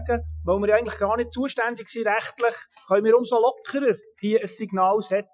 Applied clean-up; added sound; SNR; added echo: classical method Wiener filter.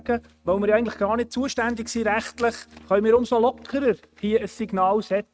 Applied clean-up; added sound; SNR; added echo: neural mask model RNNoise.